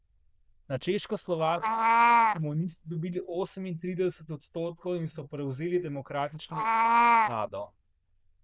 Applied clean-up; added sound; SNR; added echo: neural diffusion model UNIVERSE++.